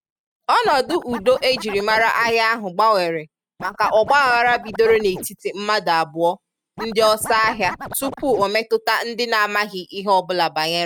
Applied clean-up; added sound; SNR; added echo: neural mask model RNNoise.